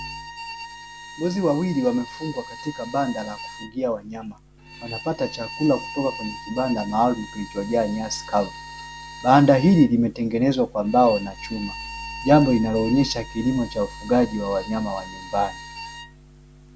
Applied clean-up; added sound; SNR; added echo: none; Bowed string instrument; 15 dB; none.